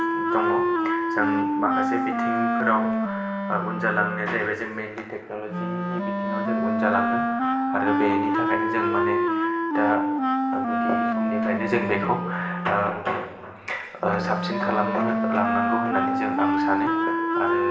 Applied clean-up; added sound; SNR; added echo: none; Wind instrument, woodwind instrument; -3 dB; reverberation time 1.1 s.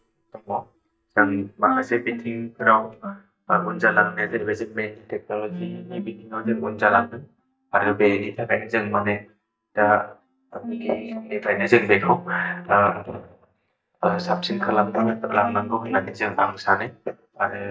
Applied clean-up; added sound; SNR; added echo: neural mask model DeepFilterNet 3.